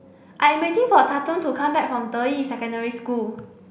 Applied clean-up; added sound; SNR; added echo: none; none; none; none.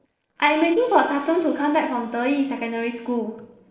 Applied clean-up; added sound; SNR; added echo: neural separator model SepFormer DNS4.